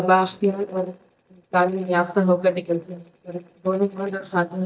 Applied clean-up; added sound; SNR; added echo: neural mask model DeepFilterNet 3.